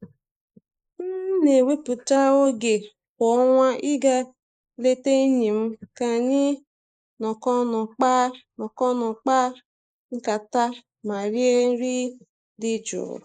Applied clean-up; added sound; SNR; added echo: neural mask model Resemble Enhance denoiser.